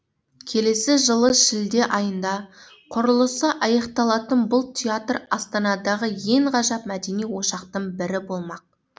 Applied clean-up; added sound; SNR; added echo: none; none; none; none.